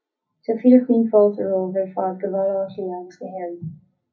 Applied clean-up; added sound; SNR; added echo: none; none; none; reverberation time 0.4 s.